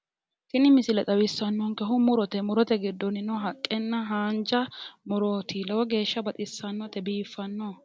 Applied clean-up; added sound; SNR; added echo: none; none; none; none.